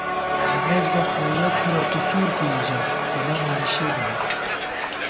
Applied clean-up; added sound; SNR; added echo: none; Crowd; -4 dB; none.